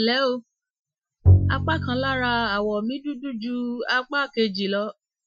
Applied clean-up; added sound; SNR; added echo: classical method Wiener filter.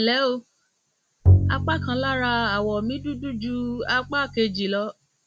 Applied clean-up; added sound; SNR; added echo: none; Bowed string instrument; -1 dB; none.